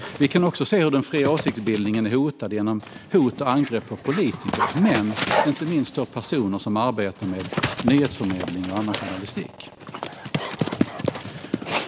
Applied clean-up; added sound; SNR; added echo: none; Dog; 6 dB; none.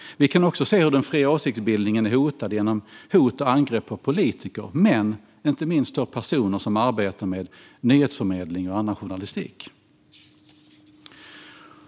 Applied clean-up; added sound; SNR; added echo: none; none; none; none.